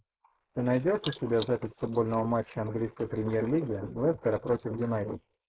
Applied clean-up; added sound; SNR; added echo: neural mask model Resemble Enhance denoiser.